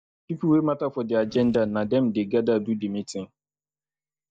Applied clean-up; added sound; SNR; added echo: neural mask model DeepFilterNet 3.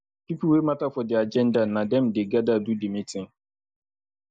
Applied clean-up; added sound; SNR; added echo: neural mask model Resemble Enhance denoiser.